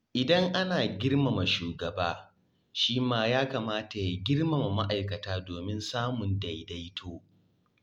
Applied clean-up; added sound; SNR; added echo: none; none; none; none.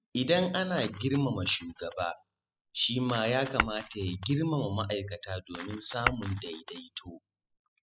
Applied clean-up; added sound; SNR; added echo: classical method spectral subtraction.